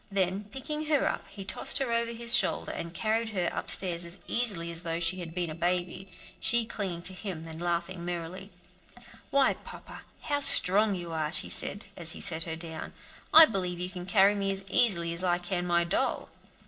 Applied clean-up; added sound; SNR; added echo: neural separator model SepFormer DNS4.